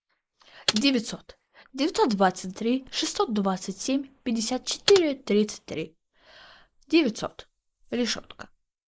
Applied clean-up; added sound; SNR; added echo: neural mask model Resemble Enhance denoiser.